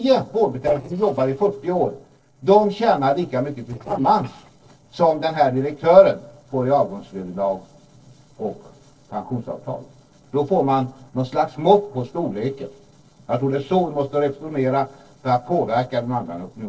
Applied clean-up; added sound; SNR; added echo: neural separator model SepFormer DNS4.